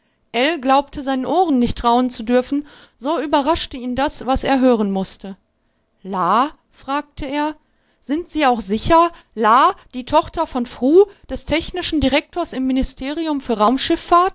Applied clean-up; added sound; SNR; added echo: none; none; none; none.